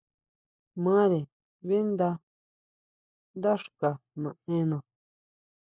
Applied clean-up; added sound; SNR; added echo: neural mask model Resemble Enhance denoiser.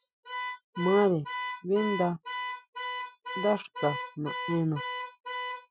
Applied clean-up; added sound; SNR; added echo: classical method Wiener filter.